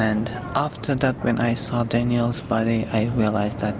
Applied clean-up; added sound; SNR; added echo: none; none; none; none.